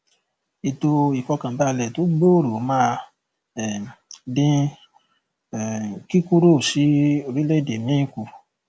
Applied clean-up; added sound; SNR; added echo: none; none; none; none.